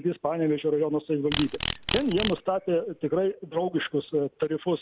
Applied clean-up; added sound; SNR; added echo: none; Insect; 7 dB; none.